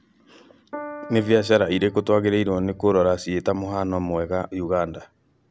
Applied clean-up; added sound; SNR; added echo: none; Piano; 18 dB; none.